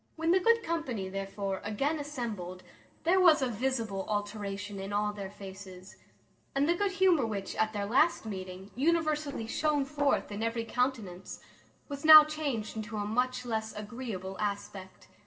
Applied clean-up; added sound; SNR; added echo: neural separator model SepFormer DNS4.